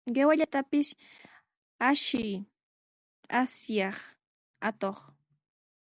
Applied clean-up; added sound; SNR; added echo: none; none; none; none.